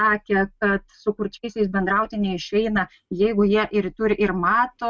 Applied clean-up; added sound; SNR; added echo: none; none; none; none.